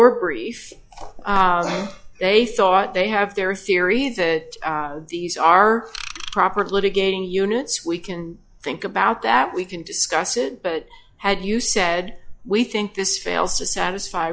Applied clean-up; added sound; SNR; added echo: classical method log-MMSE.